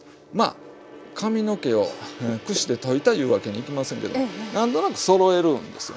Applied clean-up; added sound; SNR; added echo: none; Gong; 17 dB; none.